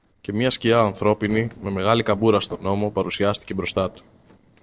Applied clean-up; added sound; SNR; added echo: neural separator model SepFormer DNS4.